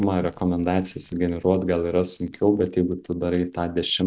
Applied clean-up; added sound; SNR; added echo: neural mask model DeepFilterNet 3.